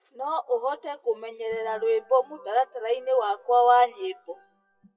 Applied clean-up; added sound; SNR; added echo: classical method WPE with log-MMSE.